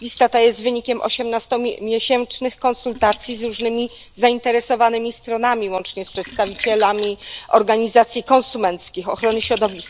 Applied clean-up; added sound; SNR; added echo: none; Liquid; 20 dB; none.